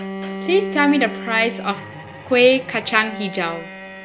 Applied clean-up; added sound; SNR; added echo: none; Bowed string instrument; 11 dB; none.